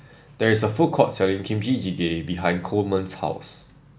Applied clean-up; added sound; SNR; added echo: none; none; none; none.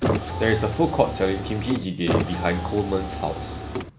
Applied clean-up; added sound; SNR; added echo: none; Car; 3 dB; none.